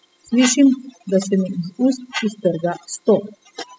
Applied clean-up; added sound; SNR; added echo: classical method spectral subtraction.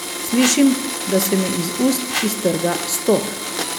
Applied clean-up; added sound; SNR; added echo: none; Whoosh, swoosh, swish + Domestic sounds, home sounds; 5 dB; none.